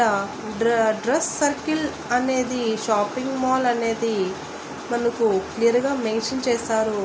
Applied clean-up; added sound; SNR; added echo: none; none; none; none.